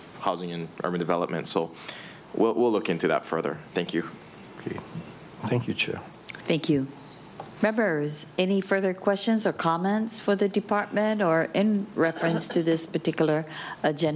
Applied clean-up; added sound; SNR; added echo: none; none; none; none.